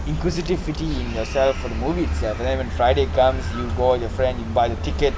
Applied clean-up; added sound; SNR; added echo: none; none; none; none.